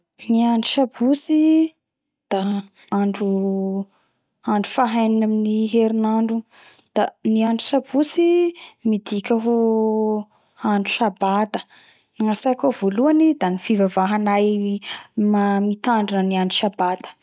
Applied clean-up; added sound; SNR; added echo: none; none; none; none.